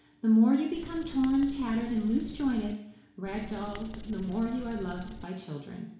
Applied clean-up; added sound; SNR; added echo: none; Writing; 13 dB; reverberation time 0.7 s.